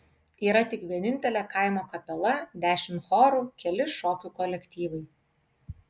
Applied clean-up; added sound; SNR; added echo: none; none; none; none.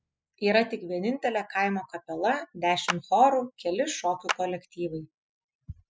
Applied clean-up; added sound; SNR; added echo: classical method spectral subtraction.